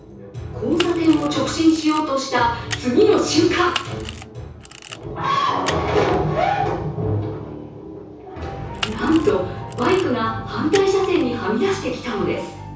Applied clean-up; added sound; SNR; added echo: none; Camera; 15 dB; reverberation time 0.6 s.